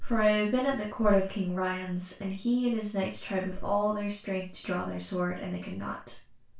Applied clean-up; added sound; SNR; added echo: none; none; none; reverberation time 0.2 s.